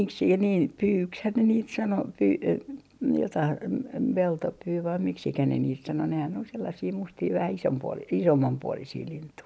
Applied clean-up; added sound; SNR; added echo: none; none; none; none.